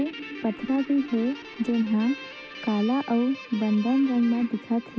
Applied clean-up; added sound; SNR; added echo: none; Guitar; 15 dB; none.